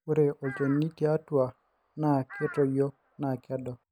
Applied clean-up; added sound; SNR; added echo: none; Crow; 19 dB; none.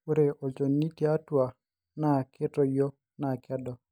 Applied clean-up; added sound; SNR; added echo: none; none; none; none.